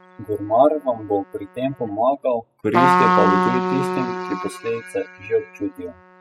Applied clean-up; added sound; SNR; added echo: classical method spectral subtraction.